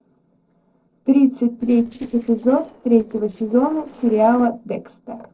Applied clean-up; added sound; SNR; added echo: neural separator model SepFormer DNS4.